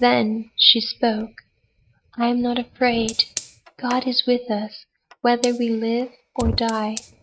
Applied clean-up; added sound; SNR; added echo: neural mask model RNNoise.